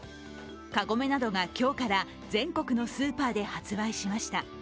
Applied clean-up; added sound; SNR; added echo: none; none; none; none.